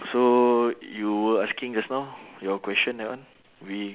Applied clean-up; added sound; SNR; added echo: none; none; none; none.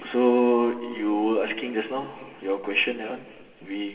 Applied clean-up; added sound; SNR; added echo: none; none; none; reverberation time 2.3 s.